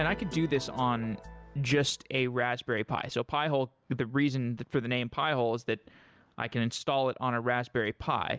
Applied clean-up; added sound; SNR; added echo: none; none; none; none.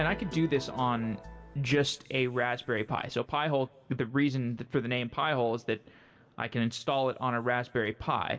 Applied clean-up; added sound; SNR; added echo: none; none; none; reverberation time 1.1 s.